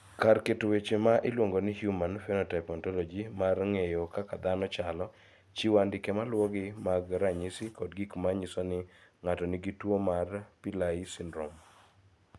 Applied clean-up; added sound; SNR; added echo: none; none; none; none.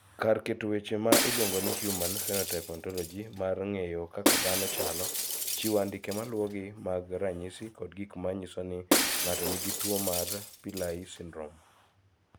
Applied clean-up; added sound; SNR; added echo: none; Shatter; -2 dB; none.